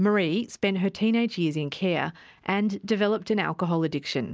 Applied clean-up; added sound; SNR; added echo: none; none; none; none.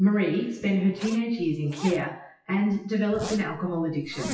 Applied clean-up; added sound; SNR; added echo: classical method WPE with log-MMSE.